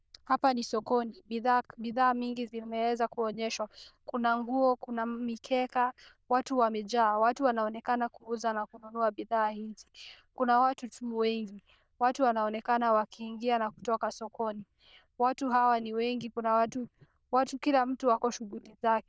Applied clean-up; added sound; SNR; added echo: neural diffusion model UNIVERSE++.